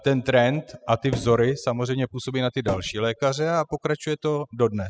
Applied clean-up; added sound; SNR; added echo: classical method spectral subtraction.